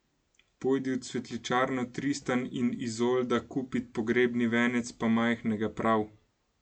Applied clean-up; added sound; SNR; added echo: none; none; none; none.